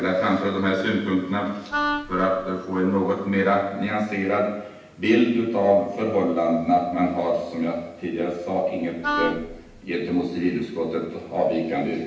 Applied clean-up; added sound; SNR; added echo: none; Wind instrument, woodwind instrument; 5 dB; reverberation time 0.9 s.